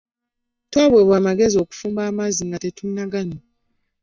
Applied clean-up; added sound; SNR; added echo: neural mask model DeepFilterNet 3.